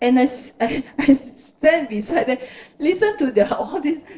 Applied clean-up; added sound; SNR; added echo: neural separator model SepFormer DNS4.